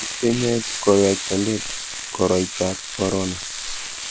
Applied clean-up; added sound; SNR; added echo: none; Frying (food); 7 dB; none.